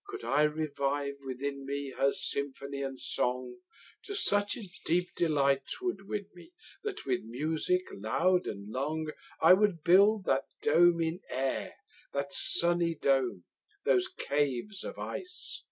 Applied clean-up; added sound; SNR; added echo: none; Bird; 14 dB; none.